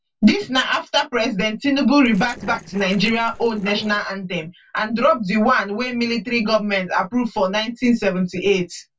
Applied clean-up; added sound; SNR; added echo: neural separator model SepFormer DNS4.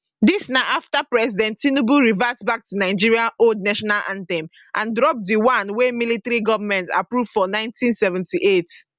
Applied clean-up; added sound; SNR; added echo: none; none; none; none.